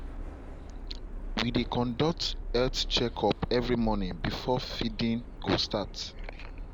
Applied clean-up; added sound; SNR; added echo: none; Subway, metro, underground; 7 dB; none.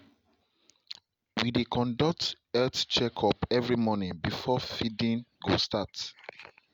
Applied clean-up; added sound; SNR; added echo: none; none; none; none.